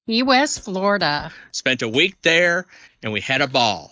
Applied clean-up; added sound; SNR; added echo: neural mask model DeepFilterNet 3.